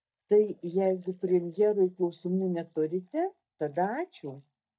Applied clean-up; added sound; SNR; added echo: neural mask model DeepFilterNet 3.